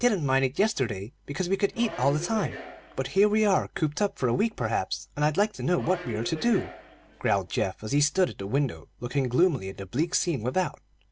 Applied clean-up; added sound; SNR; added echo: none; Subway, metro, underground; 14 dB; none.